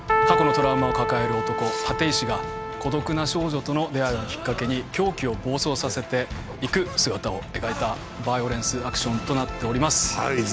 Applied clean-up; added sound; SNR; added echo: none; Keyboard (musical); 1 dB; none.